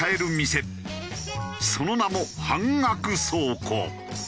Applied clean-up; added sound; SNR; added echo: none; none; none; none.